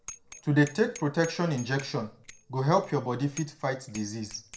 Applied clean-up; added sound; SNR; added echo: none; Bicycle bell; 19 dB; reverberation time 0.4 s.